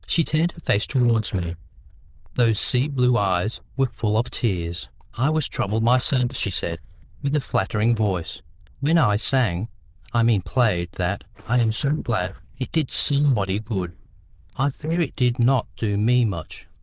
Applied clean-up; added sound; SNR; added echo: neural diffusion model UNIVERSE++.